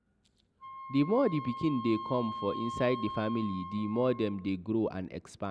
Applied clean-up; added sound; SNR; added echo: none; Wind instrument, woodwind instrument; 11 dB; none.